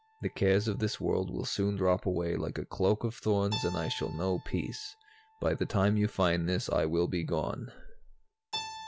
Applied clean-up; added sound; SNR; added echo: none; Keyboard (musical); 17 dB; none.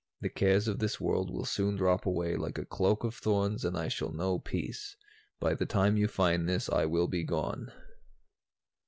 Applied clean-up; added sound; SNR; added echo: none; none; none; none.